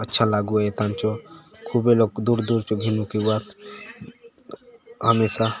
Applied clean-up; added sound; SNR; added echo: none; none; none; none.